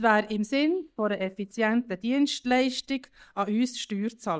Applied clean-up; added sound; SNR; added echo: neural mask model DeepFilterNet 3.